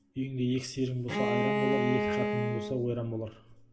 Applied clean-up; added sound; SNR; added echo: none; Bowed string instrument; -1 dB; reverberation time 0.7 s.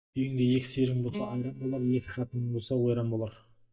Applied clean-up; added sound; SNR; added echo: neural mask model DeepFilterNet 3.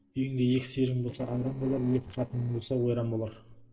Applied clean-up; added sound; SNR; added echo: neural separator model SepFormer DNS4.